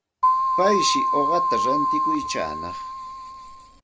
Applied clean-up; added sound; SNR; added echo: none; Keyboard (musical); -5 dB; none.